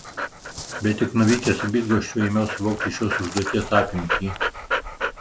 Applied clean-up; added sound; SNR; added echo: none; Dog; 6 dB; none.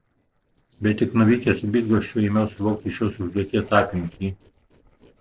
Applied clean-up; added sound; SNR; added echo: neural separator model SepFormer DNS4.